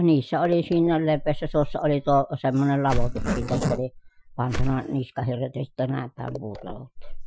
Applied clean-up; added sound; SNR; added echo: classical method Wiener filter.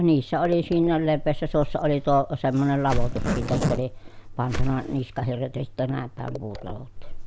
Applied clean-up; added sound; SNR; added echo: none; Whoosh, swoosh, swish + Zipper (clothing); 5 dB; none.